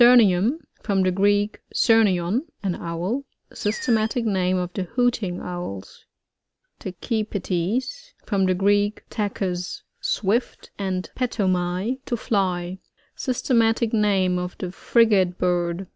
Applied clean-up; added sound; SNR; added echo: none; Animal; 16 dB; none.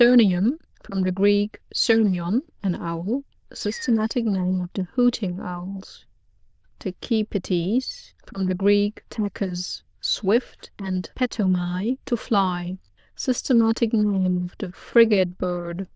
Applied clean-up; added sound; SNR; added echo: neural diffusion model UNIVERSE++.